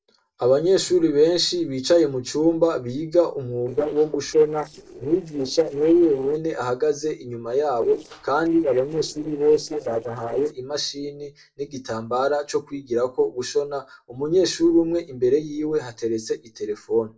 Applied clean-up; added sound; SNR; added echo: neural separator model SepFormer DNS4.